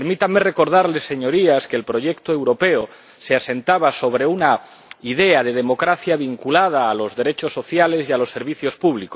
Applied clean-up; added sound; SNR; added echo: none; none; none; none.